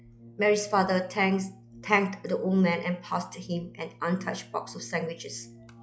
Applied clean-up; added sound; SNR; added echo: classical method log-MMSE.